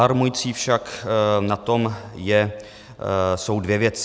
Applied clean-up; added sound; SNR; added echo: none; none; none; none.